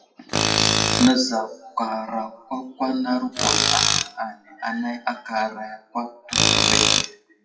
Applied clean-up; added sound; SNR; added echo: classical method WPE with log-MMSE.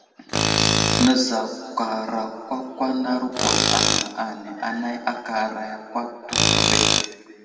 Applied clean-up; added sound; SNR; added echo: none; Tools; -2 dB; reverberation time 2.1 s.